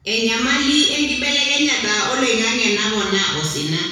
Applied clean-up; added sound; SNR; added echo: none; none; none; reverberation time 1.0 s.